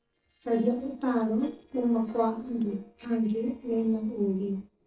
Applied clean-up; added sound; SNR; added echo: neural separator model SepFormer DNS4.